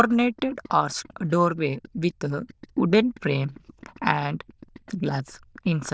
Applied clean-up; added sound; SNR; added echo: neural diffusion model UNIVERSE++.